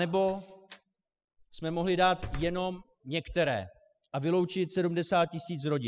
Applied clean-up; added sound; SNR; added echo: classical method spectral subtraction.